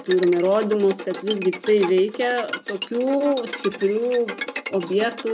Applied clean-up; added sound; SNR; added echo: none; Bowed string instrument; 12 dB; none.